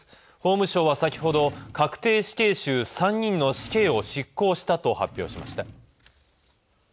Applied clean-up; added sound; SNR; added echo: none; Drawer open or close; 19 dB; none.